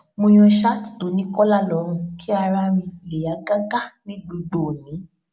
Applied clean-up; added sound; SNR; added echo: none; none; none; none.